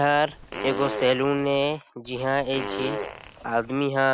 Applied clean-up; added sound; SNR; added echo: none; Fart; 10 dB; none.